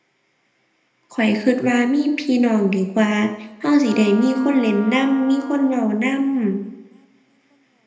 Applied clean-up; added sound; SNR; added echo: none; Wind instrument, woodwind instrument; 17 dB; reverberation time 0.8 s.